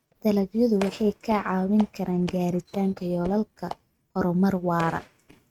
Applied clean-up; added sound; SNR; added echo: neural mask model RNNoise.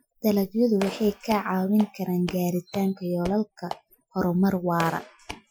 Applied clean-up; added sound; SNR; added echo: classical method Wiener filter.